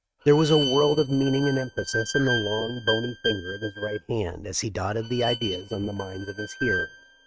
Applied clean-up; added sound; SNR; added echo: neural mask model RNNoise.